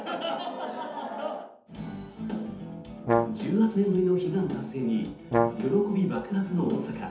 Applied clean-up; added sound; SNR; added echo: none; Brass instrument; 1 dB; reverberation time 0.6 s.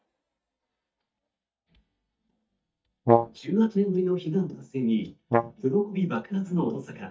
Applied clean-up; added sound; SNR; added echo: neural mask model DeepFilterNet 3.